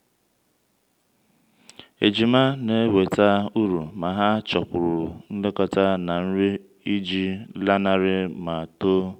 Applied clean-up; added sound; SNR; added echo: none; none; none; none.